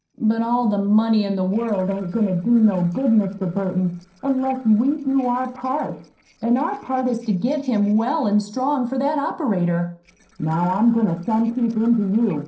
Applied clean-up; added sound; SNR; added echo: neural separator model SepFormer DNS4.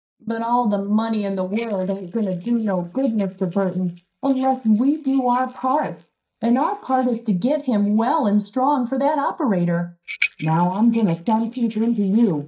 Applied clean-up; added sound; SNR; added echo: neural mask model DeepFilterNet 3.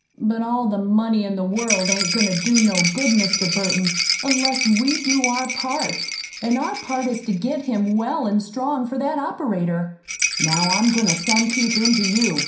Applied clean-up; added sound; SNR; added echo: none; Rattle; 4 dB; reverberation time 0.5 s.